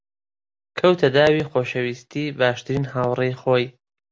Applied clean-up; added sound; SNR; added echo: none; none; none; none.